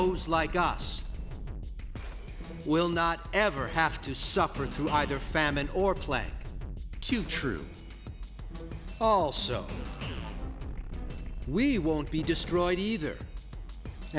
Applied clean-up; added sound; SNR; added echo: none; Drum kit; 7 dB; none.